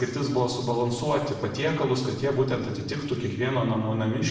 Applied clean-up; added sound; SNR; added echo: neural separator model SepFormer DNS4.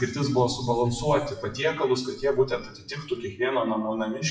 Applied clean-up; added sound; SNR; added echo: classical method WPE with log-MMSE.